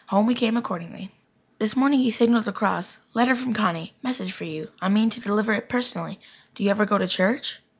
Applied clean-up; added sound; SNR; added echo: none; none; none; none.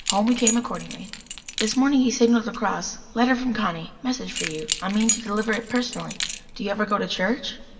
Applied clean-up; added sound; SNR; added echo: none; Keys jangling; 8 dB; reverberation time 1.3 s.